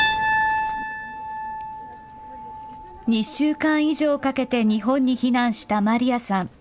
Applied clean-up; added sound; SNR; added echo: none; Piano; 6 dB; none.